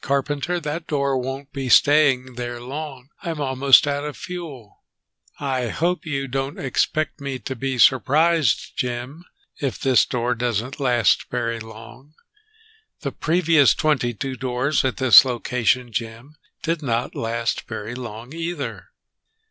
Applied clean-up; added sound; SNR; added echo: none; none; none; none.